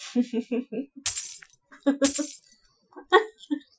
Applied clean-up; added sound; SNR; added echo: classical method Wiener filter.